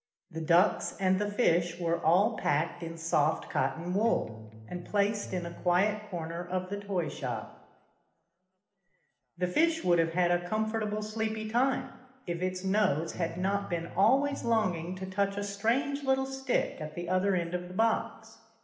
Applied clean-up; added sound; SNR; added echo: none; Electric guitar; 15 dB; reverberation time 1.0 s.